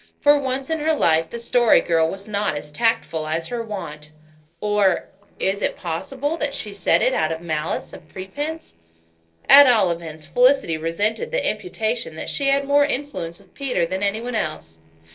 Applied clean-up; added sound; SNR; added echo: neural separator model SepFormer DNS4.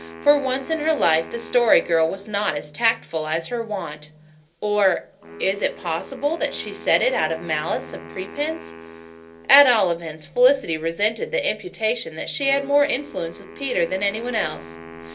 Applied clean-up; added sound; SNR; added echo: none; Wind instrument, woodwind instrument; 18 dB; reverberation time 0.2 s.